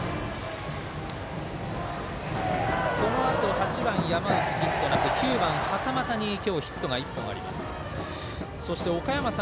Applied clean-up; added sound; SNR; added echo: none; none; none; none.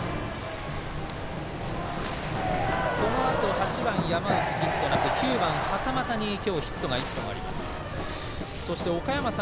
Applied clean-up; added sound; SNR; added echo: none; Waves, surf; 11 dB; none.